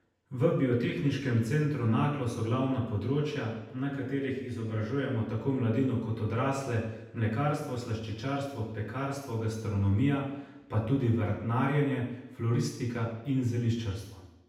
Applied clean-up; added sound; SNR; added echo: none; none; none; reverberation time 0.8 s.